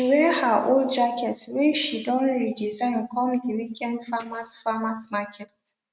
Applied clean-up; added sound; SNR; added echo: neural mask model RNNoise.